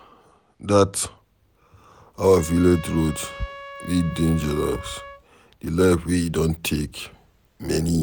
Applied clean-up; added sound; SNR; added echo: none; Trumpet; 16 dB; none.